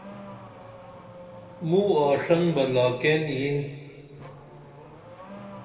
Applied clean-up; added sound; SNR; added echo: none; Accelerating, revving, vroom / Car; 17 dB; reverberation time 1.9 s.